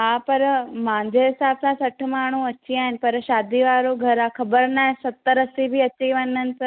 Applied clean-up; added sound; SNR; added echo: none; none; none; none.